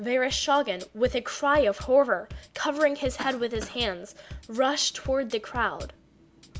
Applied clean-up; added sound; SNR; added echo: none; Cough + Bass drum / Drum kit; 16 dB; none.